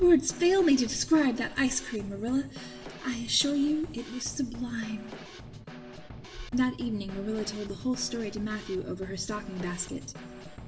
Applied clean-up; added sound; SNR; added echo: none; Snare drum / Drum kit; 14 dB; reverberation time 1.3 s.